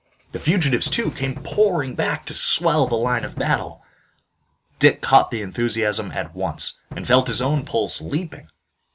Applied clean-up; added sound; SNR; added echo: none; Knock; 15 dB; none.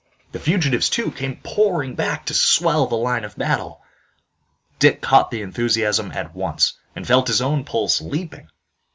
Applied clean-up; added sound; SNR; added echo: none; none; none; none.